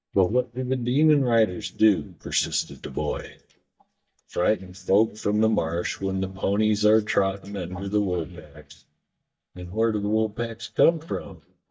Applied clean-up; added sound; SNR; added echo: neural mask model DeepFilterNet 3.